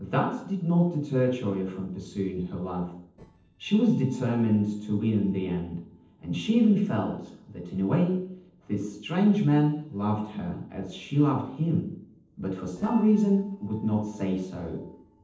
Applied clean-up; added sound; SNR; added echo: neural separator model SepFormer DNS4.